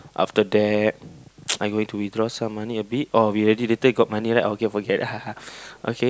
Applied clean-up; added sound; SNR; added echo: none; none; none; none.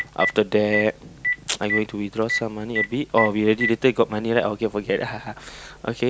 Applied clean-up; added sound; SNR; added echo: none; Telephone; 7 dB; none.